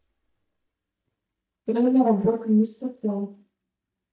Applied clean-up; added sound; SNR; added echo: neural mask model DeepFilterNet 3.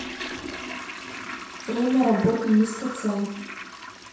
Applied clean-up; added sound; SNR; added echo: none; Toilet flush; 10 dB; reverberation time 0.7 s.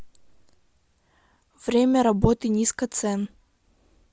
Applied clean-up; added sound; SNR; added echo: none; none; none; none.